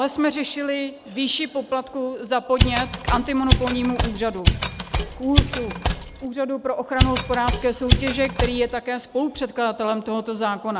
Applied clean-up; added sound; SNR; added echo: none; Mechanisms; -2 dB; none.